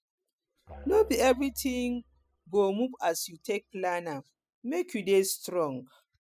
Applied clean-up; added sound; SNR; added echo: classical method spectral subtraction.